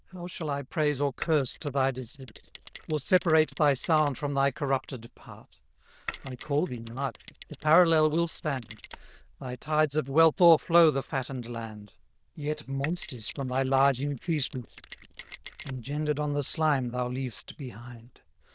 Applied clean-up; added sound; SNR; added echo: neural diffusion model UNIVERSE++.